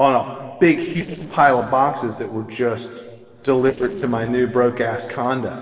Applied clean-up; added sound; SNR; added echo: neural separator model SepFormer DNS4.